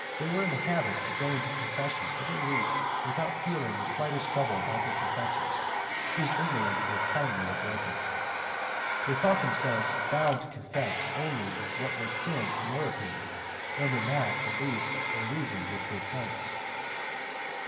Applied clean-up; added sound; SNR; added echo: none; Domestic sounds, home sounds; -2 dB; reverberation time 2.5 s.